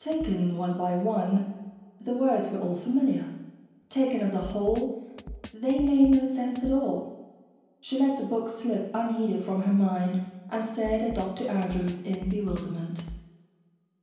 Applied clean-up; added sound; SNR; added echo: none; Drum kit; 18 dB; reverberation time 0.9 s.